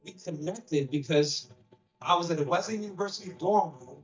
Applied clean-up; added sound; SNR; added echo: neural mask model DeepFilterNet 3.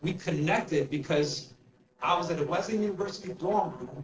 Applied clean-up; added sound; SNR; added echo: neural separator model SepFormer DNS4.